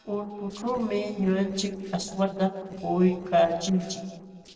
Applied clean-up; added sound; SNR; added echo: neural separator model SepFormer DNS4.